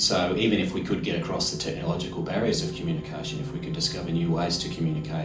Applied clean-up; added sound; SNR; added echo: none; Insect / Frog; 18 dB; reverberation time 0.4 s.